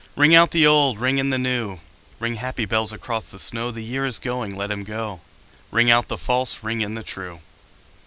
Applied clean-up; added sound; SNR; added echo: none; none; none; none.